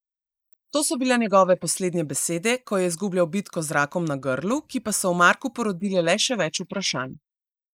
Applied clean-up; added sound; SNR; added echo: neural mask model Resemble Enhance denoiser.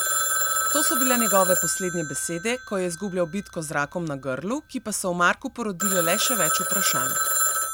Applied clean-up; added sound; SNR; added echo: none; Telephone; 0 dB; none.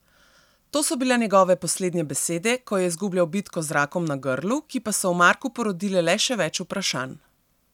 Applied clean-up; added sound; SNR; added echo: none; none; none; none.